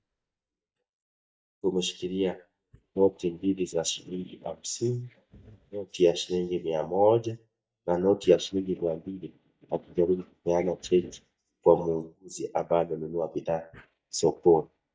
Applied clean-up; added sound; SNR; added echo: neural mask model DeepFilterNet 3.